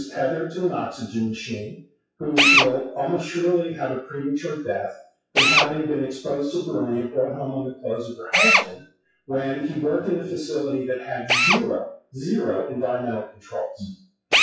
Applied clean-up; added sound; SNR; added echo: classical method WPE with log-MMSE.